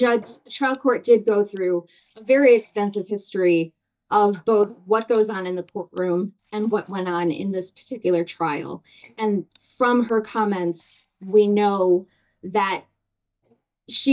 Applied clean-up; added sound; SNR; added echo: neural mask model DeepFilterNet 3.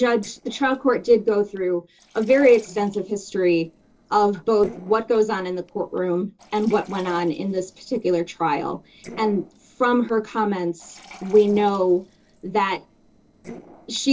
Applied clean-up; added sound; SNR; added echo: neural separator model SepFormer DNS4.